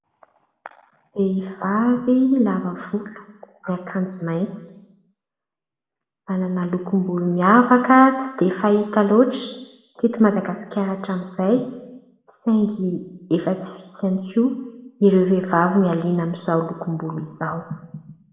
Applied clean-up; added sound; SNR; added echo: none; none; none; reverberation time 0.8 s.